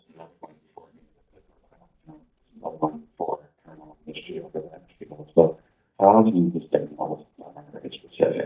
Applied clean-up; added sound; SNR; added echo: neural mask model DeepFilterNet 3.